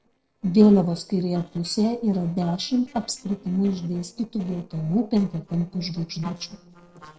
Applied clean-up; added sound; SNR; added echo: neural separator model SepFormer DNS4.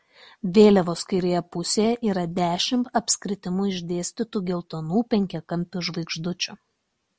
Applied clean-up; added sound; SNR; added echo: none; none; none; none.